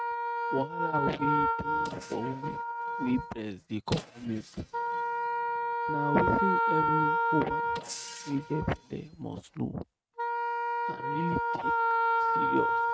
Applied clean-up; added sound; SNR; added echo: neural mask model RNNoise.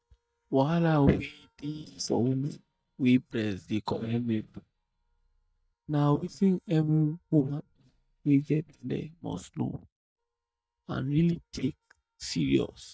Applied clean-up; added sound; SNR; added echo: neural mask model DeepFilterNet 3.